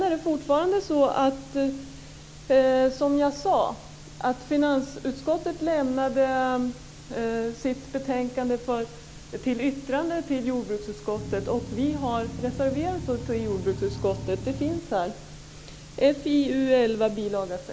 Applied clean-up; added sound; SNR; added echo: none; Engine; 10 dB; none.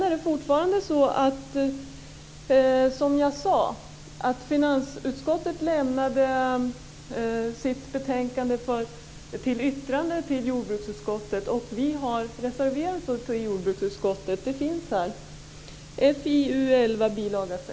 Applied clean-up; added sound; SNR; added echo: none; none; none; none.